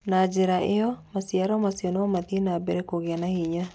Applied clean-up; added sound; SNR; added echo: none; none; none; none.